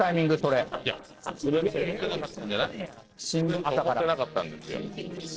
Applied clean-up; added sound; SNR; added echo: neural separator model SepFormer DNS4.